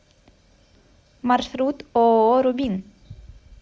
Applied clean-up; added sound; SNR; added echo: none; none; none; none.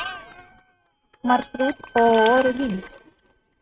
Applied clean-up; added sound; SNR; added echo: neural mask model RNNoise.